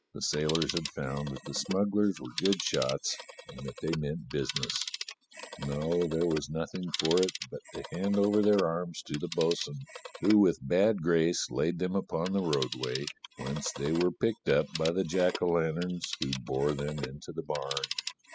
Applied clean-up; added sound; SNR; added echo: classical method spectral subtraction.